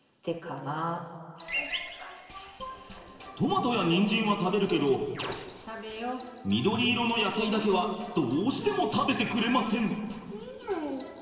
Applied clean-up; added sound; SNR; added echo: none; none; none; reverberation time 1.8 s.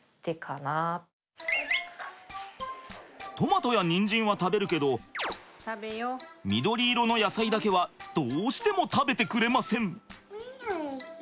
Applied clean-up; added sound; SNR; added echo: none; none; none; none.